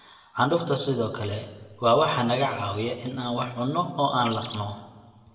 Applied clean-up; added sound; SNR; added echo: none; Bird; 13 dB; reverberation time 1.4 s.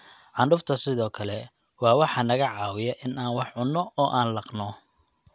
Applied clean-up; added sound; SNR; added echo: none; none; none; none.